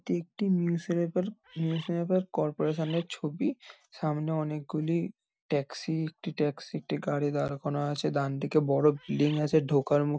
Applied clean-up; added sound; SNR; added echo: none; Bird; 19 dB; none.